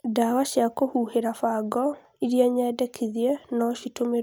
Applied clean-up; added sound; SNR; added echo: none; none; none; none.